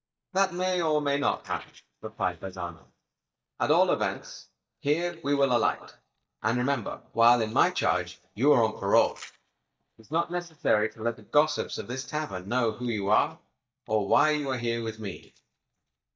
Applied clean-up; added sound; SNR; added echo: neural mask model DeepFilterNet 3.